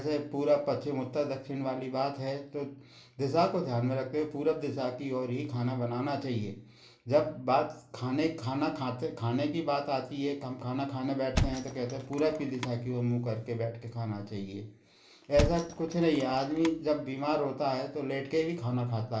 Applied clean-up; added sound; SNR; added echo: none; Thump, thud; 4 dB; reverberation time 0.3 s.